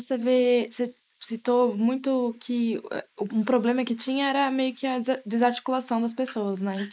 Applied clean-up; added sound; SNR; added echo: neural mask model Resemble Enhance denoiser.